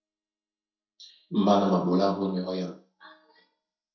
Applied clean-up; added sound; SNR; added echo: neural mask model DeepFilterNet 3.